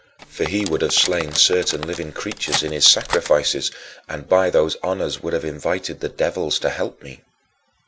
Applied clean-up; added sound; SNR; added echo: none; Cutlery, silverware; 10 dB; none.